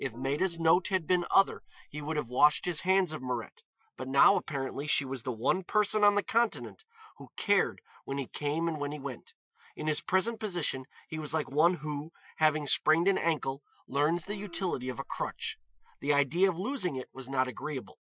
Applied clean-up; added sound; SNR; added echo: classical method Wiener filter.